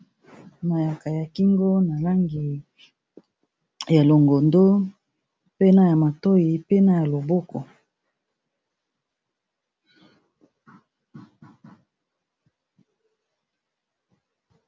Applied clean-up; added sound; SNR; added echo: none; none; none; none.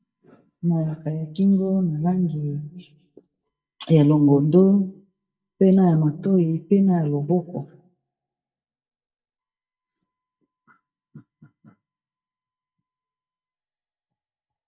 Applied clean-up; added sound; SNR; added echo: neural mask model DeepFilterNet 3.